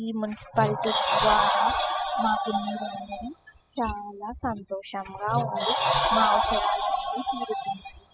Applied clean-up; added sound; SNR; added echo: classical method spectral subtraction.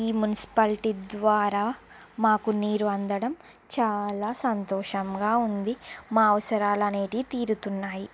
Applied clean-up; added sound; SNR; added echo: none; none; none; none.